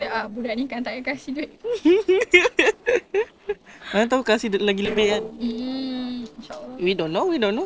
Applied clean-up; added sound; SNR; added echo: neural separator model SepFormer DNS4.